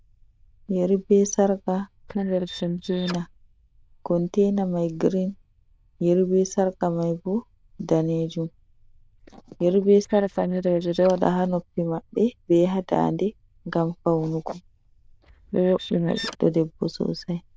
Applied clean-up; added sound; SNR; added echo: neural diffusion model UNIVERSE++.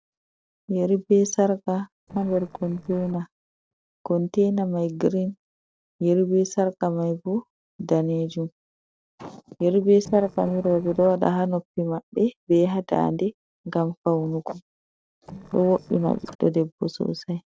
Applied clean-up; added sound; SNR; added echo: neural separator model SepFormer DNS4.